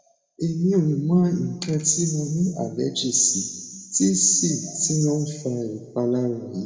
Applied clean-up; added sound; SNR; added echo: none; none; none; reverberation time 1.3 s.